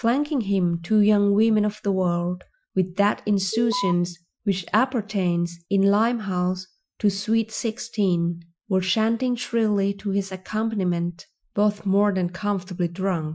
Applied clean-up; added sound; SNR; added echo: classical method Wiener filter.